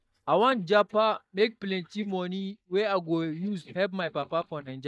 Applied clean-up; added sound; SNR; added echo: neural mask model DeepFilterNet 3.